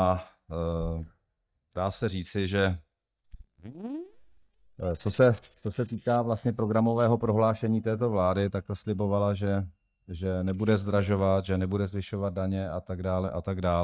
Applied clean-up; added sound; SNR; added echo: neural mask model DeepFilterNet 3.